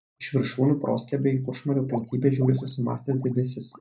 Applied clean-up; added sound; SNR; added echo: neural mask model DeepFilterNet 3.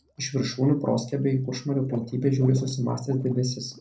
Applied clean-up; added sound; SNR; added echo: neural separator model SepFormer DNS4.